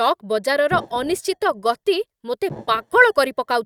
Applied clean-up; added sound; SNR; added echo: neural mask model RNNoise.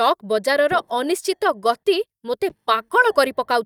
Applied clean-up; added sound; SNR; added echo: neural mask model DeepFilterNet 3.